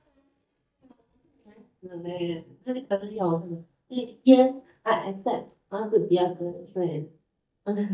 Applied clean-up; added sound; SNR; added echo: neural mask model DeepFilterNet 3.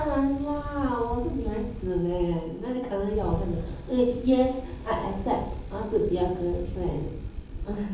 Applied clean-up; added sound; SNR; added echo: none; Bicycle; 7 dB; reverberation time 0.7 s.